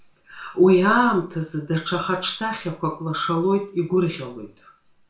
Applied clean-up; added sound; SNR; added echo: none; none; none; reverberation time 0.3 s.